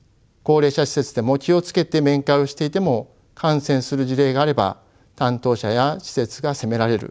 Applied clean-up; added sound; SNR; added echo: none; none; none; none.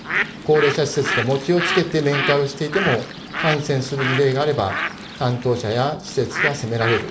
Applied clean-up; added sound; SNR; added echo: none; Bird; 5 dB; reverberation time 0.5 s.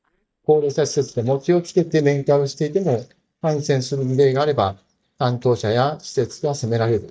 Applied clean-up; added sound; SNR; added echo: neural mask model DeepFilterNet 3.